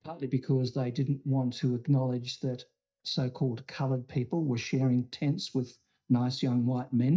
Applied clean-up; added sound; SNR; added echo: neural mask model DeepFilterNet 3.